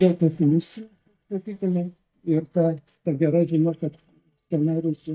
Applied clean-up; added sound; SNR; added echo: neural mask model DeepFilterNet 3.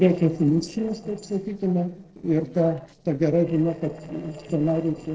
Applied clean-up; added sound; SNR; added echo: neural separator model SepFormer DNS4.